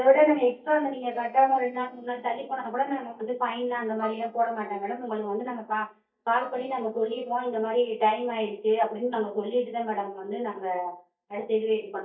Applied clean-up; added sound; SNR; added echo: neural mask model DeepFilterNet 3.